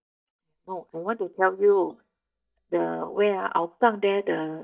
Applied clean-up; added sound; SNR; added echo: neural mask model DeepFilterNet 3.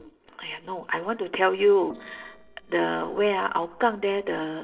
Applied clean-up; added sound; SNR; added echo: neural separator model SepFormer DNS4.